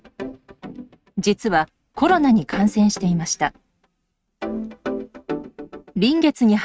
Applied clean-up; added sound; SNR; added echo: neural mask model RNNoise.